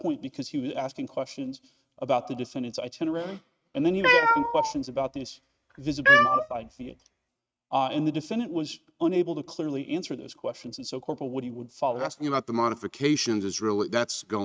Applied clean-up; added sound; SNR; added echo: neural mask model RNNoise.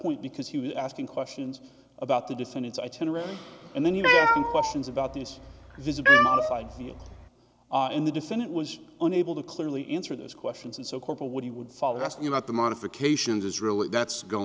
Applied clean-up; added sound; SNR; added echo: none; Cat; -5 dB; none.